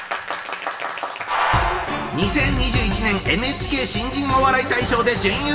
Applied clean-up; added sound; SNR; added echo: none; none; none; reverberation time 1.8 s.